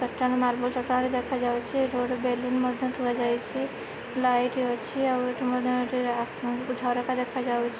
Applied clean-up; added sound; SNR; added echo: none; none; none; none.